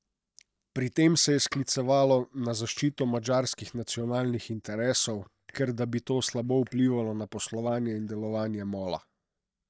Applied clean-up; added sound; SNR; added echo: neural mask model DeepFilterNet 3.